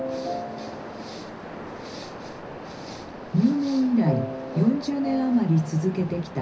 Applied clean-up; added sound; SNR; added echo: none; Waves, surf; 13 dB; reverberation time 0.4 s.